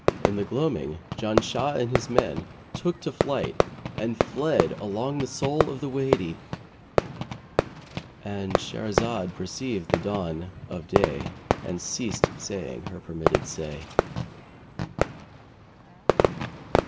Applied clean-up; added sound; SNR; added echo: none; Fireworks; -2 dB; reverberation time 0.4 s.